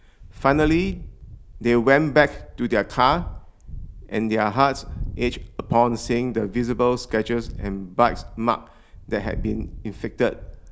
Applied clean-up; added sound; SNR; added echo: none; Wind; 12 dB; none.